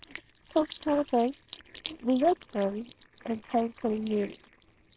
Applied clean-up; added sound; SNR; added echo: neural separator model SepFormer WHAMR!.